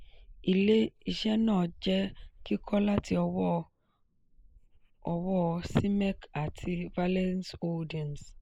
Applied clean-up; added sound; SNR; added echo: neural mask model Resemble Enhance denoiser.